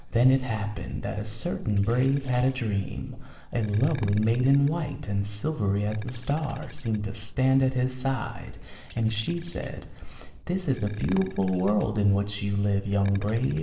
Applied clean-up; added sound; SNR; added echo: neural separator model SepFormer DNS4.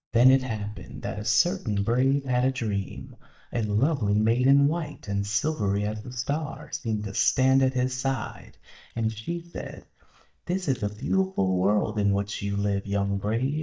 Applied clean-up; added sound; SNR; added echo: neural mask model DeepFilterNet 3.